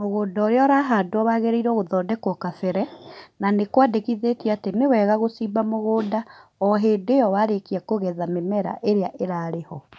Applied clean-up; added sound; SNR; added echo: none; none; none; none.